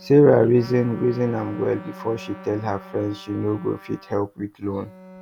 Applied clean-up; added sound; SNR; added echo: none; Bowed string instrument + Trumpet; 20 dB; none.